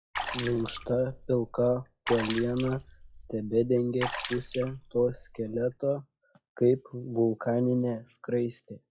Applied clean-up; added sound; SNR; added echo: classical method log-MMSE.